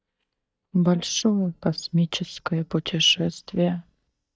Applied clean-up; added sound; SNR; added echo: neural mask model DeepFilterNet 3.